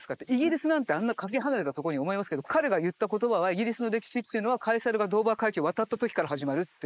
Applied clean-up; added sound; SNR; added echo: neural mask model Resemble Enhance denoiser.